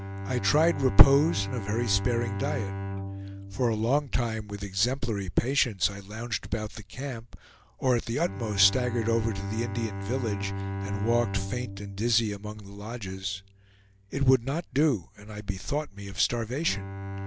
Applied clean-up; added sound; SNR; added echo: none; Bowed string instrument; 9 dB; none.